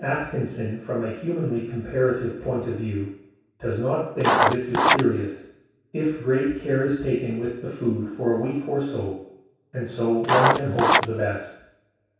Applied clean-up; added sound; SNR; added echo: none; Writing; -5 dB; reverberation time 0.7 s.